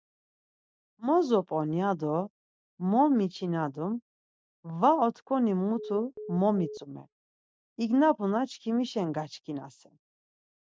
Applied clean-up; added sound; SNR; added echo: neural mask model DeepFilterNet 3.